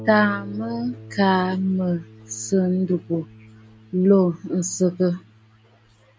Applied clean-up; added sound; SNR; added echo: none; Harp; 20 dB; none.